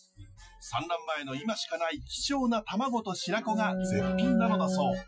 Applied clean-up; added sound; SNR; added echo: classical method Wiener filter.